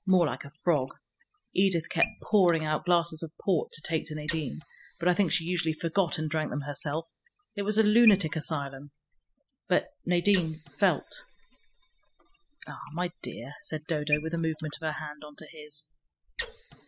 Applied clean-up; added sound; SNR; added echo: classical method spectral subtraction.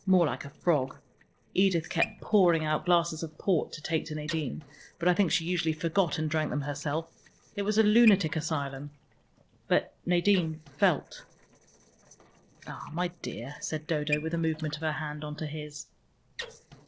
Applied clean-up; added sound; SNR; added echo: neural separator model SepFormer DNS4.